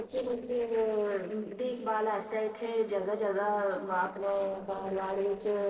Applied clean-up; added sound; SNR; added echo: neural separator model SepFormer DNS4.